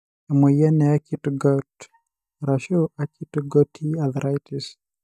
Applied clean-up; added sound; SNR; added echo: neural mask model DeepFilterNet 3.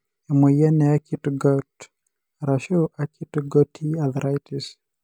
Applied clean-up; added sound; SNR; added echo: none; none; none; none.